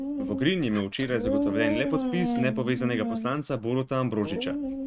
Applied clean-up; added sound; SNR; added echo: neural mask model RNNoise.